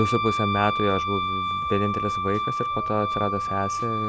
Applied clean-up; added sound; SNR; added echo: none; Wind instrument, woodwind instrument; 0 dB; none.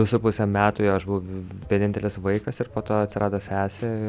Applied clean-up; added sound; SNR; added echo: none; none; none; none.